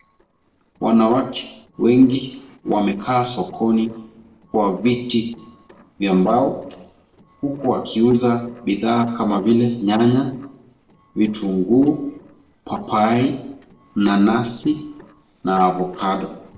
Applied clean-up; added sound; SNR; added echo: neural separator model SepFormer DNS4.